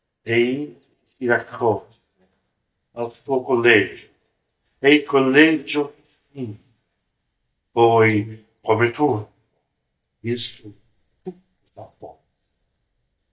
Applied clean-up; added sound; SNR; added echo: neural mask model DeepFilterNet 3.